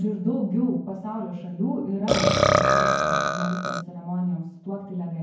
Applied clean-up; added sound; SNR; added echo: none; Burping, eructation; -5 dB; reverberation time 0.9 s.